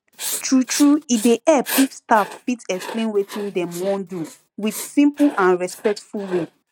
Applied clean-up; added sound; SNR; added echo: neural mask model RNNoise.